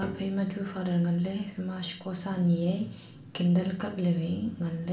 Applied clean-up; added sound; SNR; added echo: none; Piano; 18 dB; reverberation time 0.4 s.